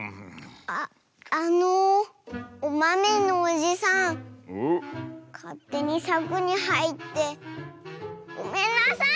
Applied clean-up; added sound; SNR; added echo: none; none; none; none.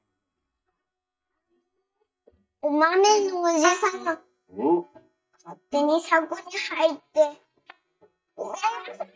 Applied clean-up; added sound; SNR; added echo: neural mask model DeepFilterNet 3.